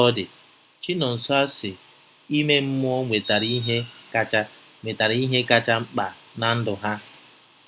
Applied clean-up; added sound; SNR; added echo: none; none; none; none.